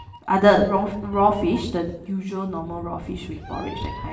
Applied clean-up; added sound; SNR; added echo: none; Meow; 13 dB; reverberation time 0.8 s.